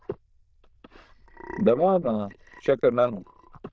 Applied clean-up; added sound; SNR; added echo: neural diffusion model UNIVERSE++.